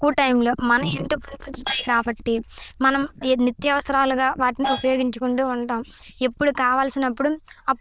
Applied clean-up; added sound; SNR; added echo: neural diffusion model UNIVERSE++.